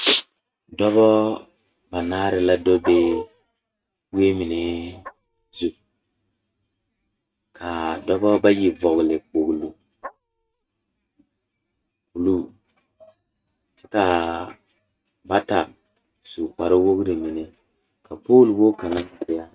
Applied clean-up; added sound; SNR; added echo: neural mask model RNNoise.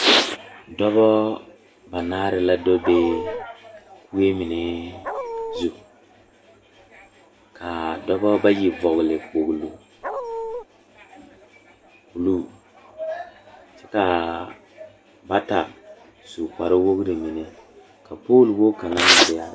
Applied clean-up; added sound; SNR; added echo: none; Dog; 6 dB; none.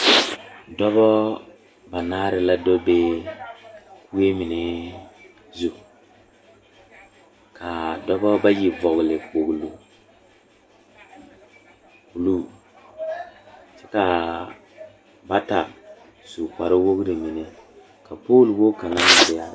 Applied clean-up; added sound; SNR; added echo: none; none; none; none.